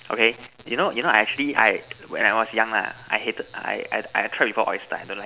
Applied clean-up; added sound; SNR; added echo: none; none; none; none.